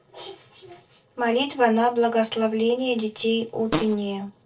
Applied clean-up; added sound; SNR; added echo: neural separator model SepFormer DNS4.